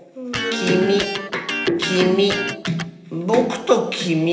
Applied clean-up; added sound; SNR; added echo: none; Electric guitar; 7 dB; reverberation time 1.0 s.